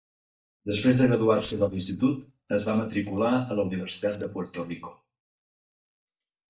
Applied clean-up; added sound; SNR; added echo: neural mask model DeepFilterNet 3.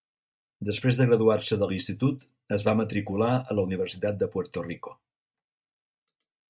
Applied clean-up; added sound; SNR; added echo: none; none; none; none.